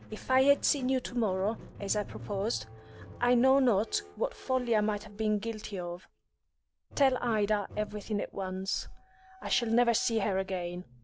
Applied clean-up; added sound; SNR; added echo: none; Squeak; 19 dB; none.